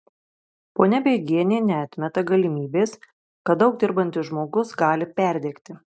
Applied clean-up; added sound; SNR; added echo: none; none; none; none.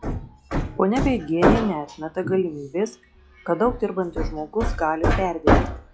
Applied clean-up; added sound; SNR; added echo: classical method log-MMSE.